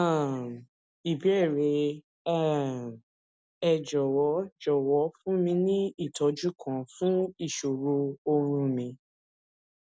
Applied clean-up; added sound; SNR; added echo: none; none; none; none.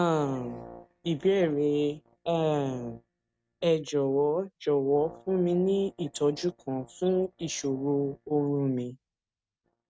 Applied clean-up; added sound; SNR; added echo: neural mask model RNNoise.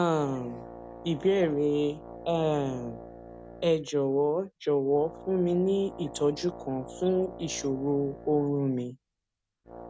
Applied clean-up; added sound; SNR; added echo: none; Brass instrument; 16 dB; none.